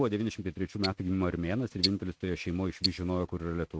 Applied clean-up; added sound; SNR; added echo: neural mask model RNNoise.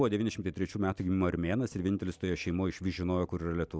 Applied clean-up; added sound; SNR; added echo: none; none; none; none.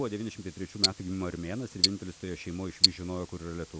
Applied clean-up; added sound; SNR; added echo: none; Tick-tock; -3 dB; none.